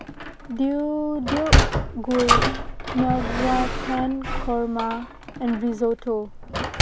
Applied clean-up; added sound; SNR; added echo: none; Sliding door; -1 dB; none.